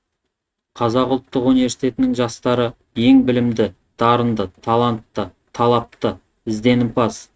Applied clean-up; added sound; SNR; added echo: neural mask model RNNoise.